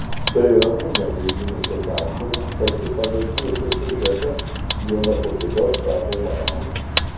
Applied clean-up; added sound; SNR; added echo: none; Vehicle; 2 dB; reverberation time 0.7 s.